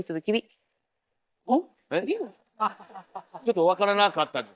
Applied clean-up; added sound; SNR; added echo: neural mask model DeepFilterNet 3.